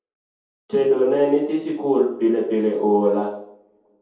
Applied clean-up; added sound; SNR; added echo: none; none; none; reverberation time 0.7 s.